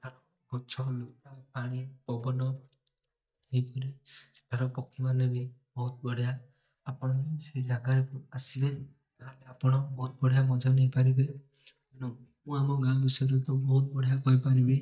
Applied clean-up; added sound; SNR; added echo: neural mask model DeepFilterNet 3.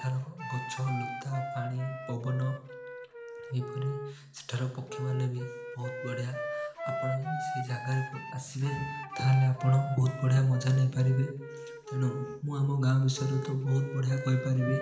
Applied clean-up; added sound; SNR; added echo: none; Wind instrument, woodwind instrument; 10 dB; reverberation time 0.9 s.